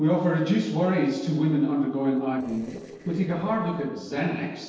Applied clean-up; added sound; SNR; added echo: neural separator model SepFormer DNS4.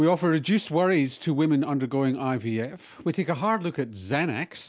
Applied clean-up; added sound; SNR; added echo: none; none; none; none.